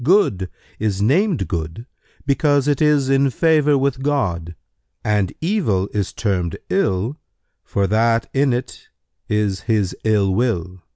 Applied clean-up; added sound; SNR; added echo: none; none; none; none.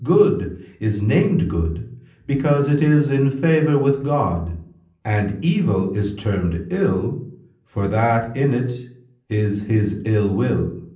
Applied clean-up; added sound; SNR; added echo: none; none; none; reverberation time 0.6 s.